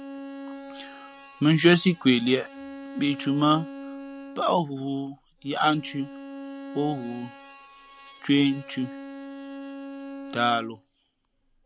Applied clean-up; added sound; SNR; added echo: none; Bowed string instrument; 14 dB; none.